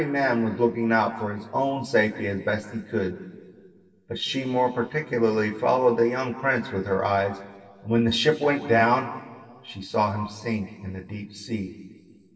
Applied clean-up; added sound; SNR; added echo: none; none; none; reverberation time 1.8 s.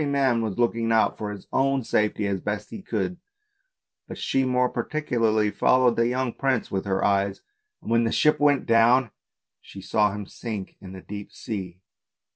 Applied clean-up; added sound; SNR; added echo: none; none; none; none.